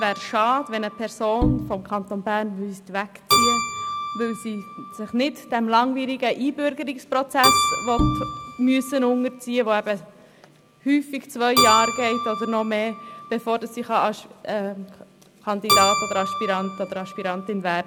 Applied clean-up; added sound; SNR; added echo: none; Keyboard (musical) + Bowed string instrument; 3 dB; none.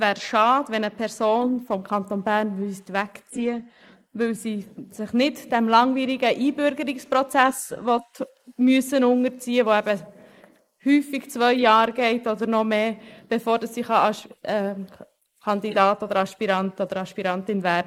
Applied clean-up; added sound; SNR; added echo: neural mask model Resemble Enhance denoiser.